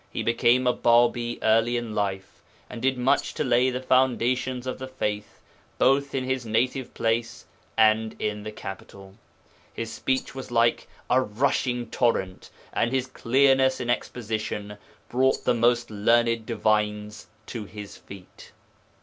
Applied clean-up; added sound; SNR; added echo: none; Rattle; 18 dB; none.